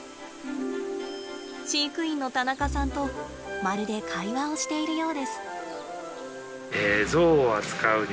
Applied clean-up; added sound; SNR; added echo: none; none; none; none.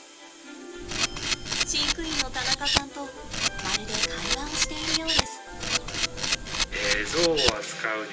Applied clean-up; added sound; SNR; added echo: none; Camera; -4 dB; reverberation time 0.2 s.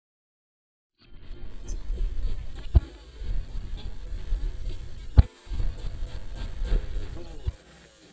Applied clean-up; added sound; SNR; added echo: neural mask model DeepFilterNet 3.